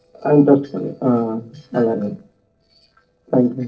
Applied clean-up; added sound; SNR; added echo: neural separator model SepFormer DNS4.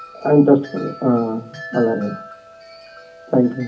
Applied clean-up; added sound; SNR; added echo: none; Wind chime; 18 dB; reverberation time 0.3 s.